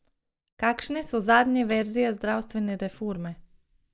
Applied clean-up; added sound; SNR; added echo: neural mask model DeepFilterNet 3.